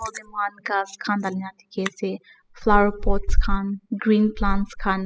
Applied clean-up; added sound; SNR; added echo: classical method spectral subtraction.